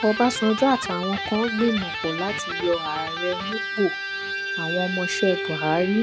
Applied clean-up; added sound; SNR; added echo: none; Electric guitar; 5 dB; none.